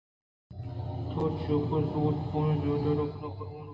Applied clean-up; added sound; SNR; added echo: none; none; none; reverberation time 1.1 s.